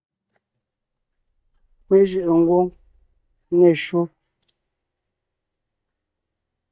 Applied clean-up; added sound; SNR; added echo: neural mask model DeepFilterNet 3.